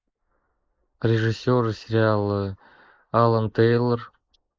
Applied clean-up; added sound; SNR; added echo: neural mask model Resemble Enhance denoiser.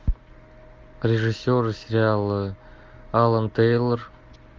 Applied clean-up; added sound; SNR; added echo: none; none; none; none.